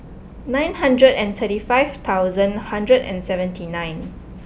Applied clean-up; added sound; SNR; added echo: none; none; none; none.